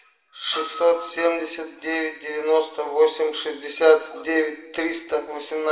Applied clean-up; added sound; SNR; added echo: none; none; none; reverberation time 0.8 s.